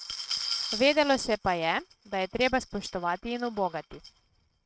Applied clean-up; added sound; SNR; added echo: neural mask model RNNoise.